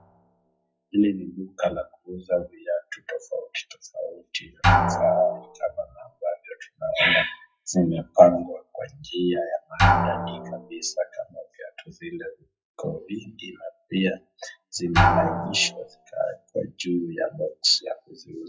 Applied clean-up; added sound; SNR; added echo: classical method WPE with log-MMSE.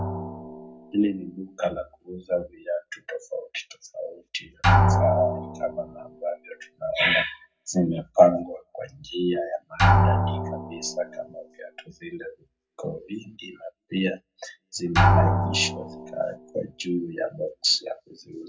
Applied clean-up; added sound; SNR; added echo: none; Drum; -1 dB; reverberation time 0.3 s.